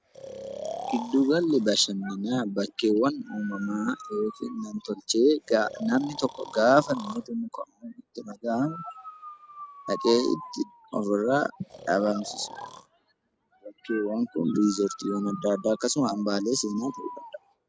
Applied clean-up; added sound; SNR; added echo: none; Breathing; 16 dB; none.